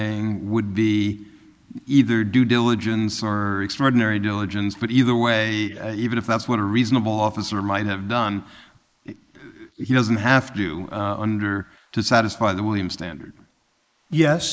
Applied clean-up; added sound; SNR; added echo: neural mask model Resemble Enhance denoiser.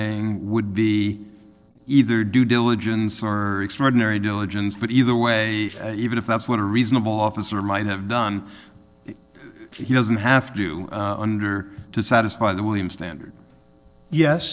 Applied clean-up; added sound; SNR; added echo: neural separator model SepFormer DNS4.